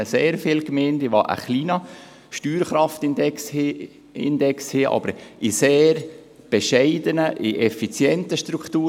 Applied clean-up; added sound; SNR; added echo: none; none; none; none.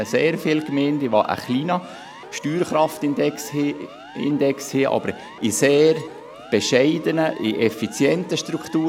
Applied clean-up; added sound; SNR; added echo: none; Siren; 19 dB; none.